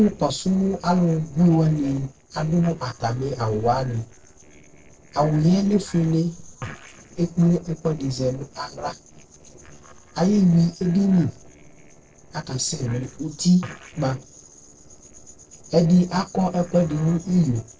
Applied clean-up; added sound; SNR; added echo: neural separator model SepFormer DNS4.